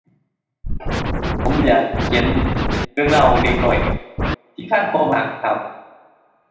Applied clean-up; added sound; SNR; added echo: none; Scratching (performance technique); 0 dB; reverberation time 0.8 s.